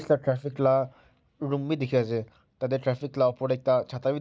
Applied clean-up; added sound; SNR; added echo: none; none; none; none.